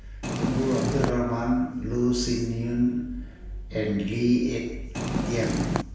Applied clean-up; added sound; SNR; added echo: none; Purr; 1 dB; reverberation time 0.8 s.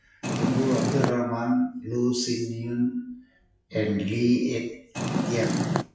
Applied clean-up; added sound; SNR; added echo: classical method WPE with log-MMSE.